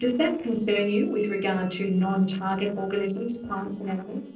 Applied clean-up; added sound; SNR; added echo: neural separator model SepFormer DNS4.